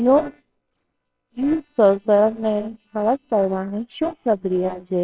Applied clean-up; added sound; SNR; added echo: neural separator model SepFormer WHAMR!.